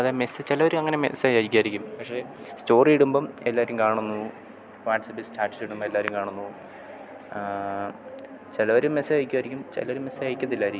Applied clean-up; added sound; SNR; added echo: none; none; none; none.